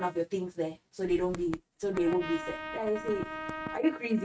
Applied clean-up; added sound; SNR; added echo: neural mask model RNNoise.